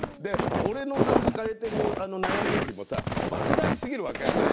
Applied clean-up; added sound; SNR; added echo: none; Walk, footsteps; -5 dB; none.